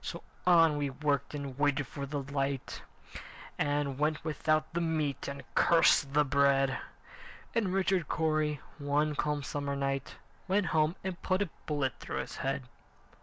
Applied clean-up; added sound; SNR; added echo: none; none; none; none.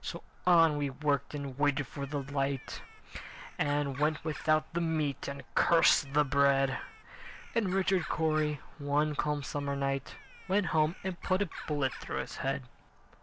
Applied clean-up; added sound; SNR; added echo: none; Bird; 19 dB; none.